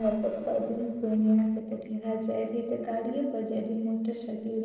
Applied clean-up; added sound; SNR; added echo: neural separator model SepFormer DNS4.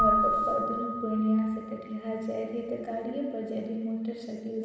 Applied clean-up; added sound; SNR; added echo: none; Keyboard (musical); 2 dB; reverberation time 1.3 s.